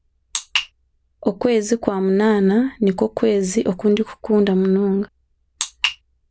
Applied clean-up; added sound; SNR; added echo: none; none; none; none.